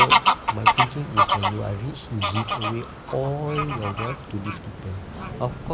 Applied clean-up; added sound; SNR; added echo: none; Bird vocalization, bird call, bird song / Fowl; -5 dB; none.